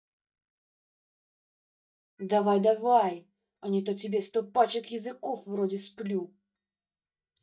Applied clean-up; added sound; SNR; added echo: neural mask model DeepFilterNet 3.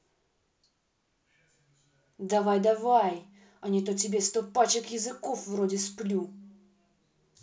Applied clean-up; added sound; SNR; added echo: none; none; none; none.